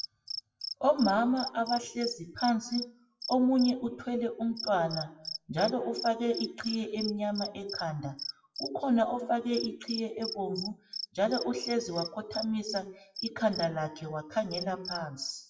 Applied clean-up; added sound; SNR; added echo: classical method WPE with log-MMSE.